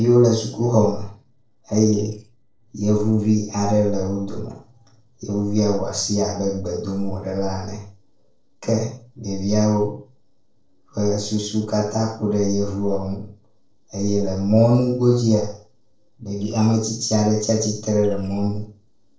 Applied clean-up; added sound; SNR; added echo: neural separator model SepFormer DNS4.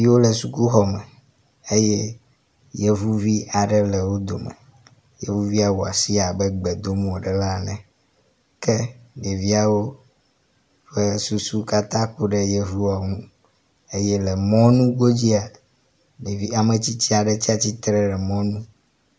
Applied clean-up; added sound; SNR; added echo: none; none; none; none.